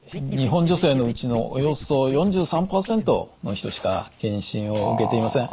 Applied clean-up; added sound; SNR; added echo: none; Scratching (performance technique); 14 dB; none.